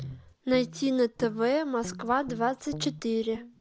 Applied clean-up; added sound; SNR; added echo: none; Guitar; 15 dB; none.